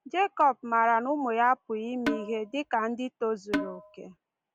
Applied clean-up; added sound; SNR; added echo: none; Percussion; 5 dB; none.